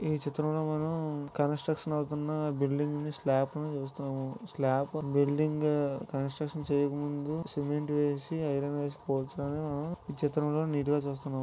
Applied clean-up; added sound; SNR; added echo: none; none; none; none.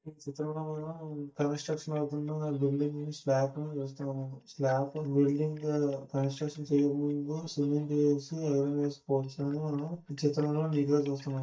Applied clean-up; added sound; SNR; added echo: neural mask model DeepFilterNet 3.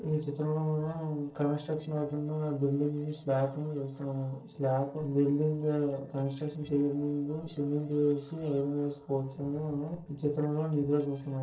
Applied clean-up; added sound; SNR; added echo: neural separator model SepFormer DNS4.